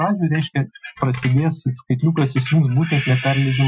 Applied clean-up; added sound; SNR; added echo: classical method Wiener filter.